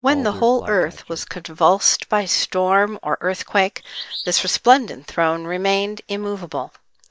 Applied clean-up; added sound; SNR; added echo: neural mask model DeepFilterNet 3.